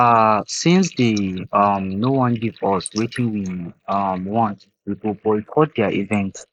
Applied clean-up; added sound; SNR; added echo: neural mask model Resemble Enhance denoiser.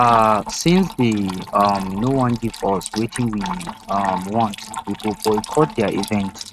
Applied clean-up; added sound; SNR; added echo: neural mask model RNNoise.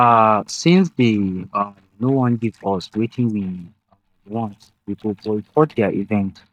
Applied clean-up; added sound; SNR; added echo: neural mask model DeepFilterNet 3.